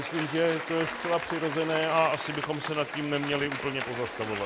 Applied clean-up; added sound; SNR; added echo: none; Applause / Cheering; 6 dB; none.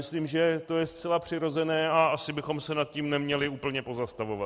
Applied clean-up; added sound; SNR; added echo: none; none; none; none.